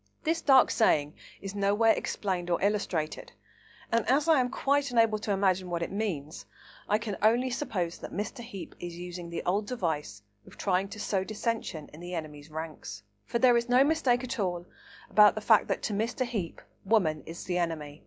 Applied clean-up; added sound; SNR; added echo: none; none; none; none.